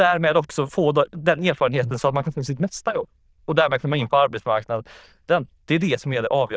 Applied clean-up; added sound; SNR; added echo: neural diffusion model UNIVERSE++.